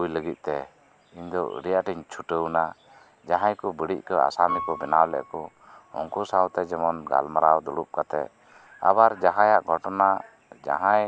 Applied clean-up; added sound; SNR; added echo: none; Piano; 19 dB; none.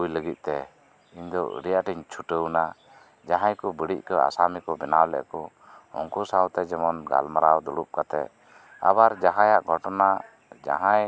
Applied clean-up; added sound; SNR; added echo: none; none; none; none.